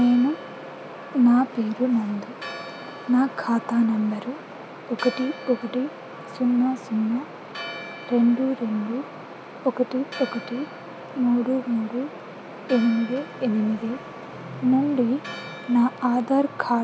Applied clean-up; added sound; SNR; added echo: none; Church bell; 18 dB; none.